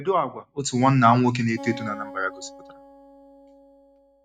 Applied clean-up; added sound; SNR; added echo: none; Acoustic guitar; 18 dB; none.